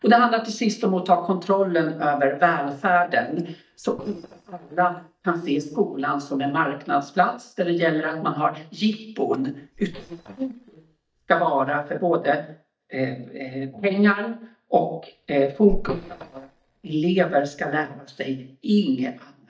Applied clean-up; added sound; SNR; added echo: neural mask model DeepFilterNet 3.